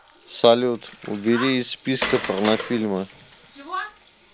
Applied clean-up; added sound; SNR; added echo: none; Water; 11 dB; none.